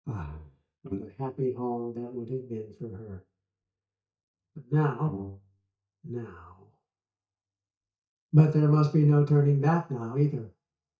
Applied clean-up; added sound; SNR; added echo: neural mask model DeepFilterNet 3.